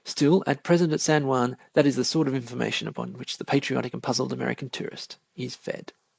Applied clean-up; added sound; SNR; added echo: neural mask model Resemble Enhance denoiser.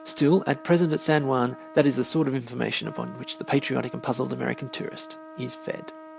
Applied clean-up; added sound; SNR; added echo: none; Trumpet; 18 dB; none.